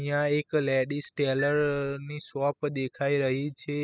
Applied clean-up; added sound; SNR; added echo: classical method spectral subtraction.